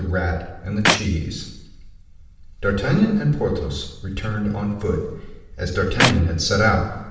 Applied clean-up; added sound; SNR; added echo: none; Clapping; 2 dB; reverberation time 0.8 s.